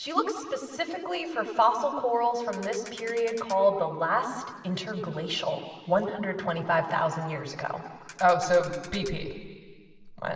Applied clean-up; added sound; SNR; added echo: none; Ratchet, pawl; 18 dB; reverberation time 2.0 s.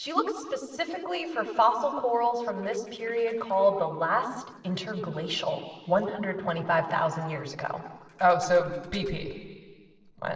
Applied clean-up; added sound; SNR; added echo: neural separator model SepFormer DNS4.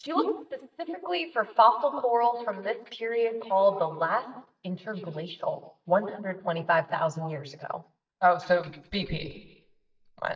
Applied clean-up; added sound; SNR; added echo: neural mask model DeepFilterNet 3.